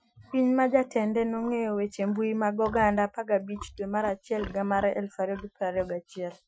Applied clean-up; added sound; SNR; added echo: classical method Wiener filter.